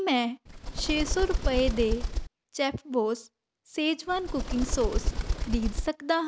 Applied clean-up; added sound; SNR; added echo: none; Bird; 0 dB; none.